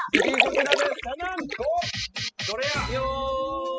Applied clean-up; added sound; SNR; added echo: classical method spectral subtraction.